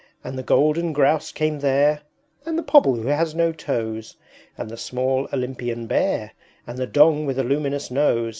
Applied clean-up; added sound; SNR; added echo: none; none; none; none.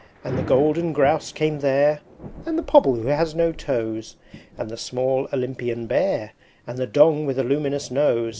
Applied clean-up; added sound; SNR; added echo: none; Thunder / Rain; 17 dB; none.